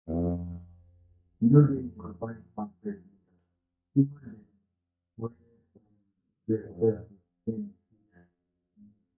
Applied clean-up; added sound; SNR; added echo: neural mask model DeepFilterNet 3.